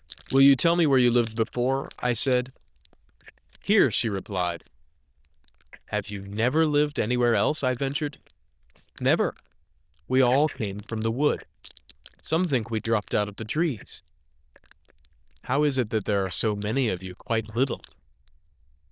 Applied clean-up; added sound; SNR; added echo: neural diffusion model UNIVERSE++.